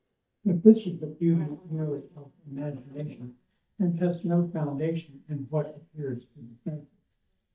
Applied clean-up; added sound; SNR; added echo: neural mask model DeepFilterNet 3.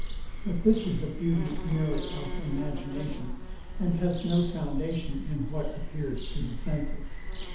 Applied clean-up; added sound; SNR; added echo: none; Bird vocalization, bird call, bird song; 1 dB; reverberation time 2.2 s.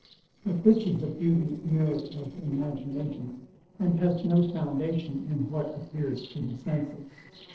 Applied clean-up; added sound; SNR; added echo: neural separator model SepFormer DNS4.